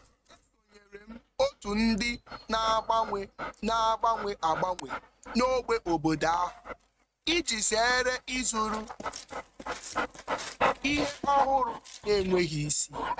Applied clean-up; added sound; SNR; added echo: neural mask model RNNoise.